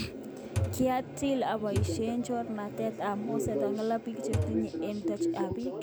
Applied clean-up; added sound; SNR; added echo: none; Thump, thud; 5 dB; none.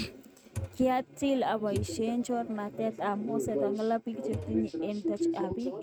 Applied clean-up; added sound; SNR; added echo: neural mask model RNNoise.